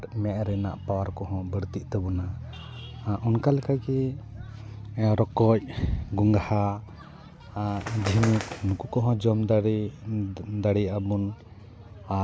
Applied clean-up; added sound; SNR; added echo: none; Bird; 12 dB; none.